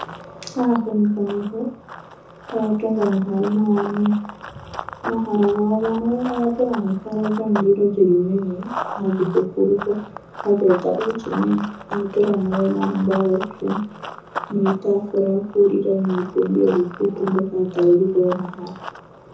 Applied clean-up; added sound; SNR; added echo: none; Run; 14 dB; reverberation time 0.5 s.